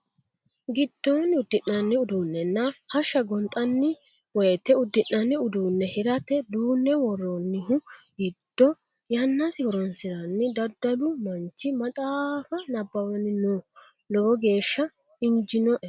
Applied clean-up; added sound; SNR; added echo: none; none; none; none.